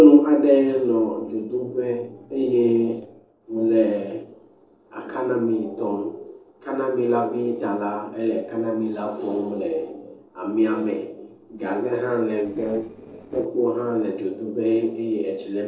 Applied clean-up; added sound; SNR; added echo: neural separator model SepFormer DNS4.